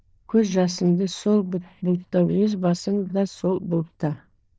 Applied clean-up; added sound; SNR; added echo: neural diffusion model UNIVERSE++.